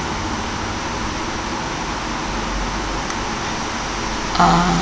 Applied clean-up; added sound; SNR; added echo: none; none; none; none.